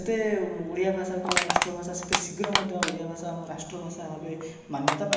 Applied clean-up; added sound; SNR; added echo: none; Crushing; 1 dB; reverberation time 1.0 s.